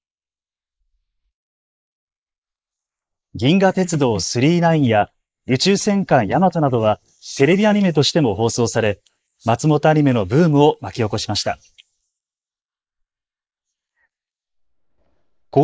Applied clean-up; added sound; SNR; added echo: neural mask model Resemble Enhance denoiser.